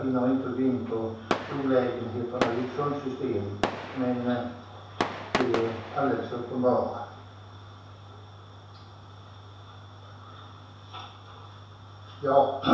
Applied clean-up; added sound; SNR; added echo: none; Fireworks; 8 dB; reverberation time 0.7 s.